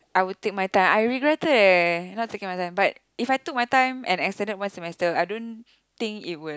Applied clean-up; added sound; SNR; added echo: none; none; none; none.